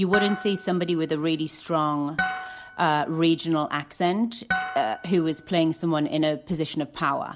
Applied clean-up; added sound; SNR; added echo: none; Harp; 9 dB; none.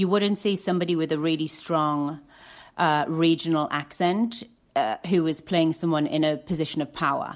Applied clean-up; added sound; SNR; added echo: none; none; none; none.